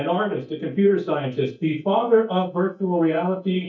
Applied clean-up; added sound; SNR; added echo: neural mask model DeepFilterNet 3.